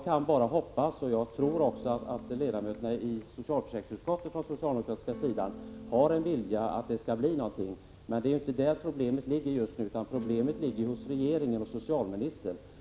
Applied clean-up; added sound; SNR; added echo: none; Electric guitar / Strum; 14 dB; none.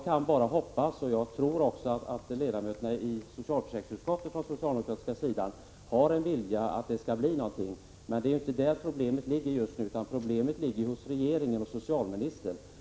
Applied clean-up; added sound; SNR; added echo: none; none; none; none.